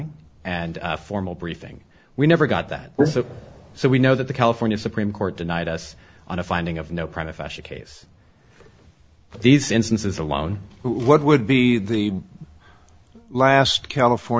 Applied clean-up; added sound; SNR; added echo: none; none; none; none.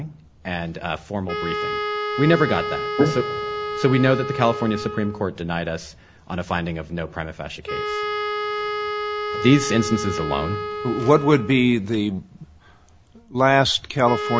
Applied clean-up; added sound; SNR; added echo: none; Wind instrument, woodwind instrument; 7 dB; none.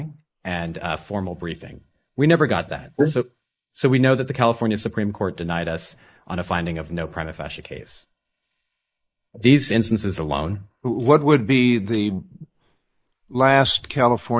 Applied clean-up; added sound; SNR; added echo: neural mask model Resemble Enhance denoiser.